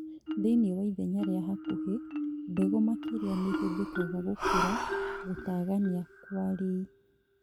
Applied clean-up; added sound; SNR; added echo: none; Marimba, xylophone + Breathing; 4 dB; none.